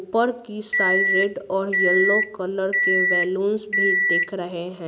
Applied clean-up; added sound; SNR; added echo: none; Microwave oven; -2 dB; none.